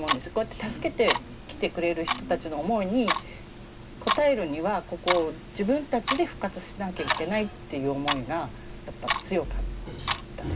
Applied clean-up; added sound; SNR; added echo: none; Clock; 4 dB; reverberation time 0.2 s.